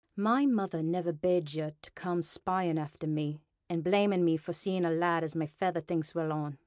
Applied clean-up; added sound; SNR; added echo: none; none; none; none.